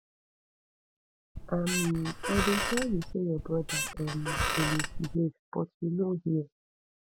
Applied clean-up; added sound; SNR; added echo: none; Squeak; 1 dB; none.